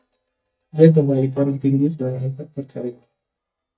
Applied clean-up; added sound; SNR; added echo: neural mask model DeepFilterNet 3.